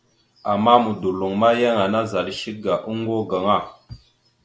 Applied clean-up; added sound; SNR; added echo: none; none; none; none.